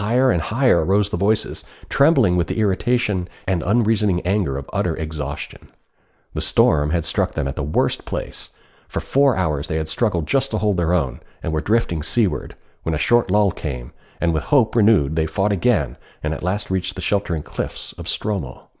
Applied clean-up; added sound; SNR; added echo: none; none; none; none.